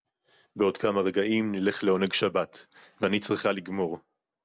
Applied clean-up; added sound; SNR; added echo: none; none; none; none.